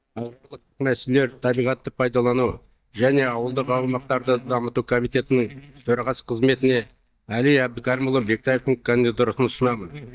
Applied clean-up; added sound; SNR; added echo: neural mask model DeepFilterNet 3.